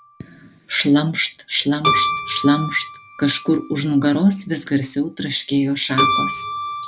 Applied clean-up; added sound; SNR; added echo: none; Keyboard (musical); 5 dB; none.